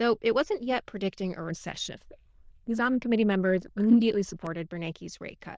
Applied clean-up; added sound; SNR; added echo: neural diffusion model UNIVERSE++.